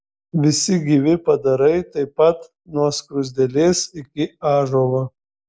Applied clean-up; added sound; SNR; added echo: none; none; none; none.